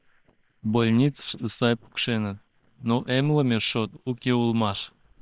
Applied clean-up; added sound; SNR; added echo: neural separator model SepFormer WHAM!.